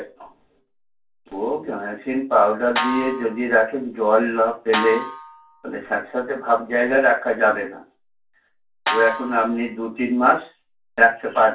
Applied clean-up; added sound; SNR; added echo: none; Snare drum; 8 dB; reverberation time 0.2 s.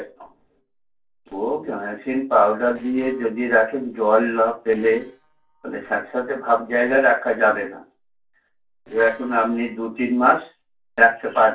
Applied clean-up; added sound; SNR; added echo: neural separator model SepFormer DNS4.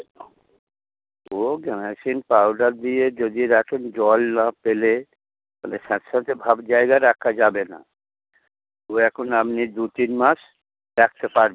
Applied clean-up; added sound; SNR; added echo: none; none; none; none.